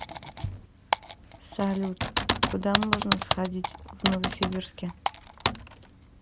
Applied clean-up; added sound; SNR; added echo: none; Typing; -2 dB; none.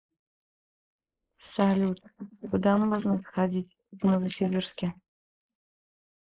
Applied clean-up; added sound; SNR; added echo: neural mask model Resemble Enhance denoiser.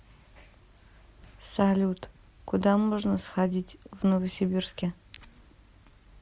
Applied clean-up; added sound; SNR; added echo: none; none; none; none.